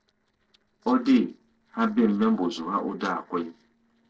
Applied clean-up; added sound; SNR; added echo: neural separator model SepFormer DNS4.